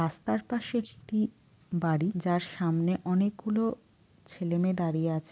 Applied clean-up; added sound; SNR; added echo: neural mask model Resemble Enhance denoiser.